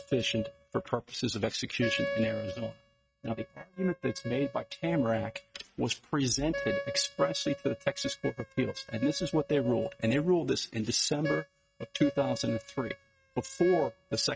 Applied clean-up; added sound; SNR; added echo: neural mask model RNNoise.